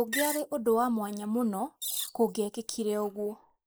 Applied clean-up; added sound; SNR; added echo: neural mask model Resemble Enhance denoiser.